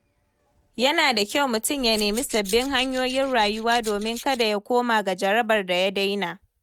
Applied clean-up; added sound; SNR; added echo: neural mask model RNNoise.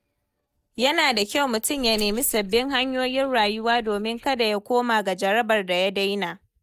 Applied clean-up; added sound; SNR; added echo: neural mask model DeepFilterNet 3.